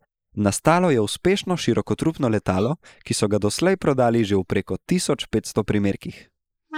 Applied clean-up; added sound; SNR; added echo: neural mask model Resemble Enhance denoiser.